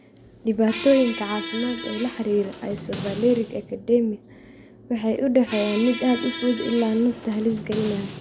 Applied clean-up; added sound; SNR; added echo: none; Squeak; 12 dB; none.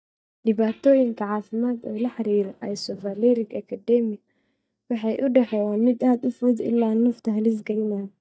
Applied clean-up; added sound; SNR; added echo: neural mask model DeepFilterNet 3.